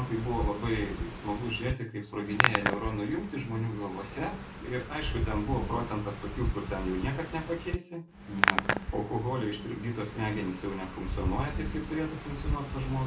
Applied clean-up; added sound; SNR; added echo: none; Hands; 1 dB; reverberation time 0.3 s.